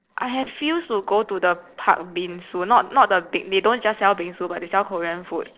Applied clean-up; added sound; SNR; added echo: neural separator model SepFormer DNS4.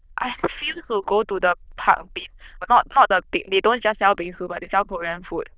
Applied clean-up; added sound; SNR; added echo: neural diffusion model UNIVERSE++.